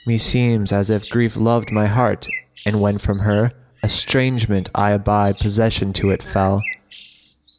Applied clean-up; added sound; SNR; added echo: none; Bird; 19 dB; none.